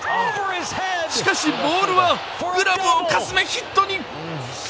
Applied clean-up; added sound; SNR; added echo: none; none; none; none.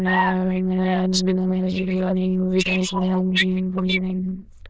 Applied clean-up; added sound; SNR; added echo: neural diffusion model UNIVERSE++.